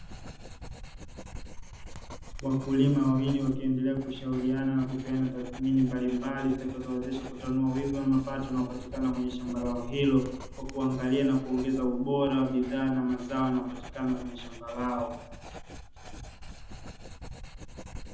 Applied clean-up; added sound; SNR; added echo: none; Writing; 13 dB; reverberation time 0.8 s.